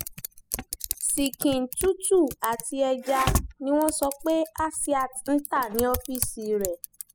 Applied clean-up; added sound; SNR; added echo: classical method spectral subtraction.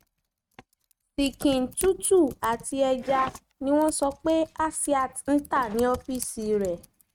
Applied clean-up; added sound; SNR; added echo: neural mask model RNNoise.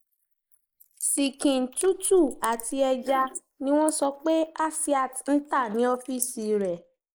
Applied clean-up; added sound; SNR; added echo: neural mask model Resemble Enhance denoiser.